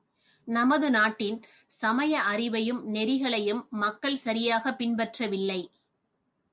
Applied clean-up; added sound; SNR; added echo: none; none; none; none.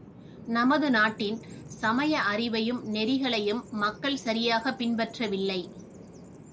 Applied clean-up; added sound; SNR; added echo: none; Bird vocalization, bird call, bird song; 17 dB; none.